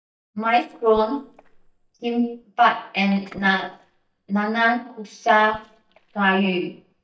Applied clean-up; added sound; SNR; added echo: neural mask model DeepFilterNet 3.